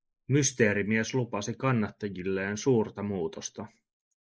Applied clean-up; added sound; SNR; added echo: neural mask model Resemble Enhance denoiser.